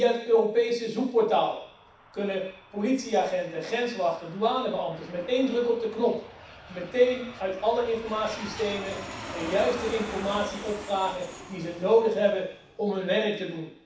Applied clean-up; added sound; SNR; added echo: none; Aircraft; 15 dB; reverberation time 0.7 s.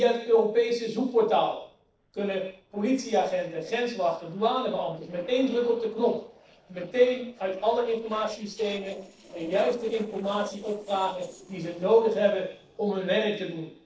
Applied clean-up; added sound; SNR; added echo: neural separator model SepFormer DNS4.